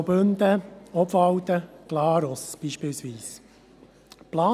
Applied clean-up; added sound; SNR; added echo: none; none; none; none.